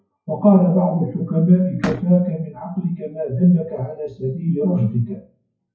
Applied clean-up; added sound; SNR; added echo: classical method WPE with log-MMSE.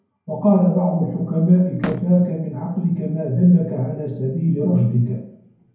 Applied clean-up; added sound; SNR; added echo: none; Slam; 16 dB; reverberation time 0.9 s.